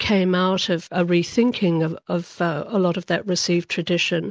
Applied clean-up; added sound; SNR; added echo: none; none; none; none.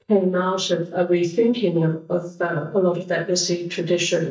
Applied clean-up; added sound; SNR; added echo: neural mask model DeepFilterNet 3.